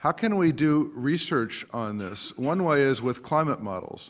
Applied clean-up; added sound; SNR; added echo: none; none; none; none.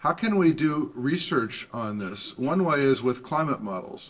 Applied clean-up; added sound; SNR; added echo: neural separator model SepFormer DNS4.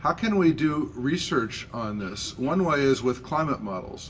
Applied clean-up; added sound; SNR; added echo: none; Mechanisms; 19 dB; reverberation time 0.2 s.